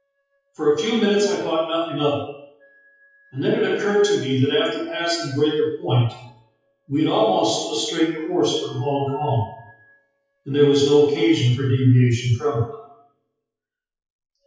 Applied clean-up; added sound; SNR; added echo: classical method WPE with log-MMSE.